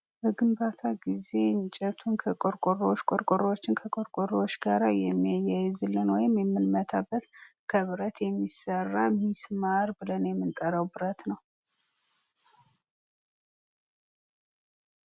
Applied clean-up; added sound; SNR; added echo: none; none; none; none.